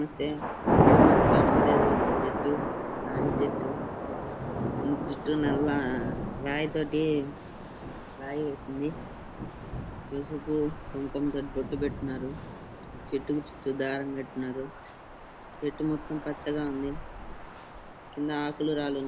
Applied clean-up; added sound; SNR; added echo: none; Thunder / Rain; -3 dB; none.